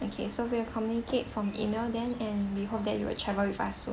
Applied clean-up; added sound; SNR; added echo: none; Sliding door; 17 dB; none.